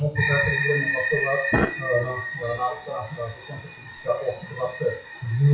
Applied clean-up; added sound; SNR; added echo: classical method WPE with log-MMSE.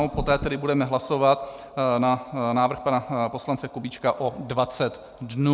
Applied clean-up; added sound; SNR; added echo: none; none; none; none.